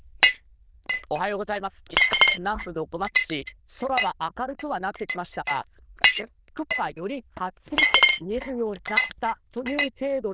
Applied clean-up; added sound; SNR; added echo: neural diffusion model UNIVERSE++.